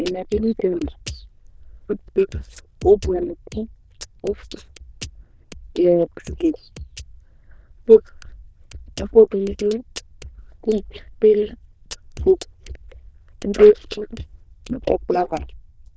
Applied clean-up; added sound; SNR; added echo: neural diffusion model UNIVERSE++.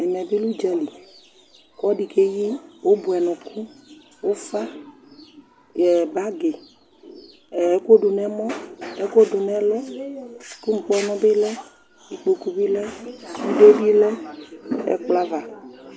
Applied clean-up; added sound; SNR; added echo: none; none; none; none.